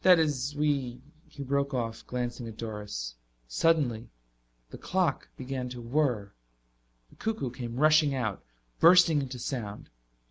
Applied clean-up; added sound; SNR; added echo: none; none; none; none.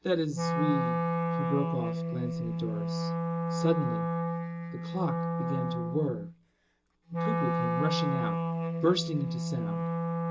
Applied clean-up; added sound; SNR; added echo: none; Wind instrument, woodwind instrument; -3 dB; reverberation time 0.2 s.